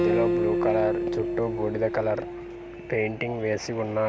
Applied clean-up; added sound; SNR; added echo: none; Acoustic guitar; 1 dB; none.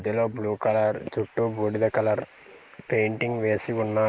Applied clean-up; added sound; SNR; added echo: neural mask model Resemble Enhance denoiser.